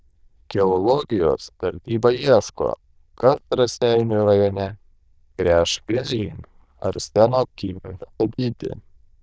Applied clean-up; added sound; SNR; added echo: neural diffusion model UNIVERSE++.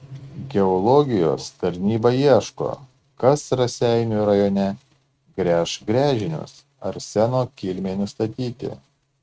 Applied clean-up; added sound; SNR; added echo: neural mask model RNNoise.